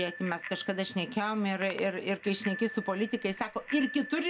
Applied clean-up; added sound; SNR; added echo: none; Bicycle bell; 12 dB; none.